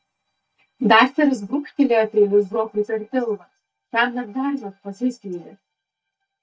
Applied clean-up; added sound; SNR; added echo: neural mask model DeepFilterNet 3.